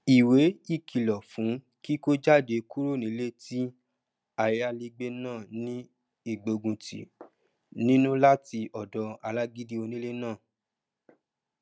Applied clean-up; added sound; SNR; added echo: none; none; none; none.